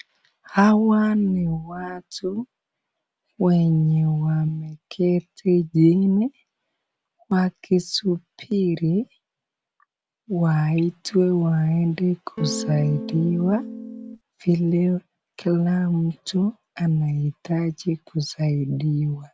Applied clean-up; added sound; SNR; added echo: none; Electric guitar / Strum; 9 dB; none.